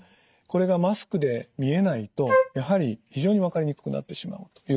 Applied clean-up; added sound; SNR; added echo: neural mask model RNNoise.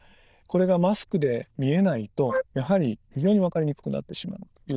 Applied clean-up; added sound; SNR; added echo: neural diffusion model UNIVERSE++.